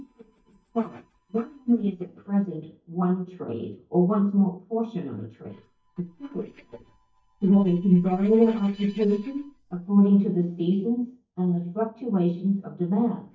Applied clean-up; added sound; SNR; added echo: neural mask model DeepFilterNet 3.